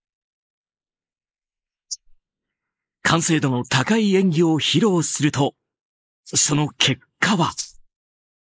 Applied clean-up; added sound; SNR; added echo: neural mask model Resemble Enhance denoiser.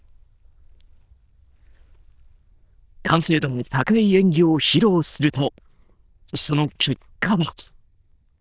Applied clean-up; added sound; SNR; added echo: neural diffusion model UNIVERSE++.